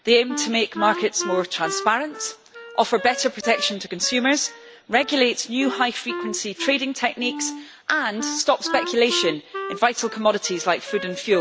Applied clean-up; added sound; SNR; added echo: none; Wind instrument, woodwind instrument; 11 dB; none.